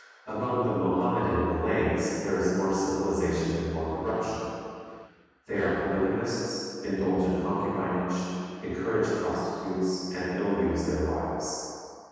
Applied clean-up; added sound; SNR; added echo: none; none; none; reverberation time 2.1 s.